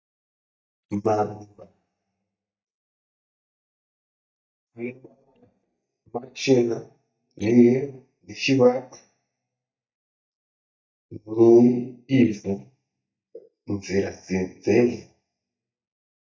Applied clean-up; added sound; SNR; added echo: neural mask model DeepFilterNet 3.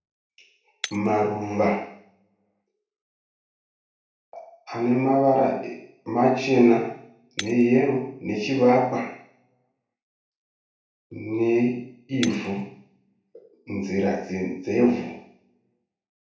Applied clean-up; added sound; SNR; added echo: none; Shatter; 19 dB; reverberation time 0.7 s.